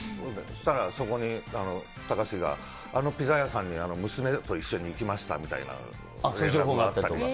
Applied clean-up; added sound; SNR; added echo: none; none; none; none.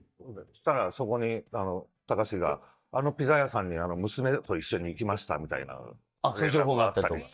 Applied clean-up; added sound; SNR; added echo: neural mask model DeepFilterNet 3.